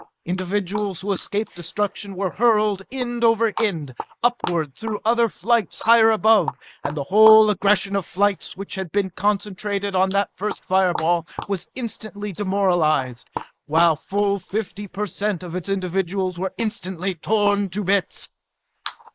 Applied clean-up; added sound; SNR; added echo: neural mask model Resemble Enhance denoiser.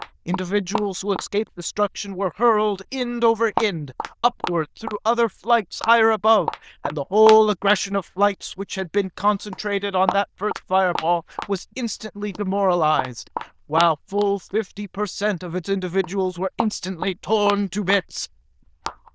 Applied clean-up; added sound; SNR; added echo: neural diffusion model UNIVERSE++.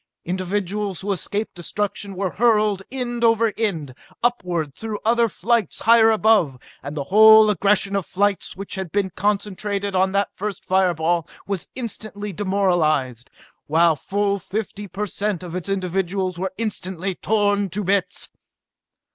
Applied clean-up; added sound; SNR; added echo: none; none; none; none.